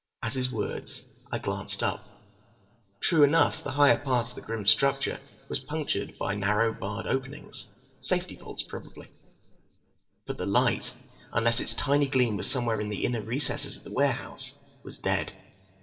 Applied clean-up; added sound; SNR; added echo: none; none; none; reverberation time 2.8 s.